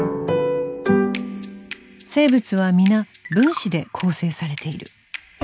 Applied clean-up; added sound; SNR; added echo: none; Drum; 17 dB; none.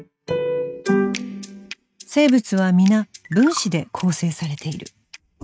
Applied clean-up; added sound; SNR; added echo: neural mask model RNNoise.